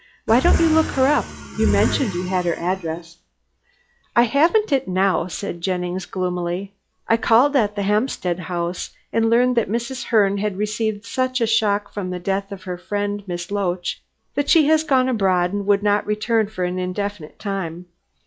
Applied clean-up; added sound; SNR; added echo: classical method log-MMSE.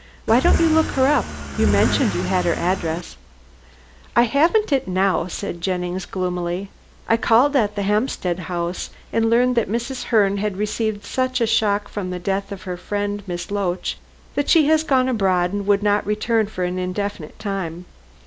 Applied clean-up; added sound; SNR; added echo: none; Accelerating, revving, vroom / Car; 3 dB; none.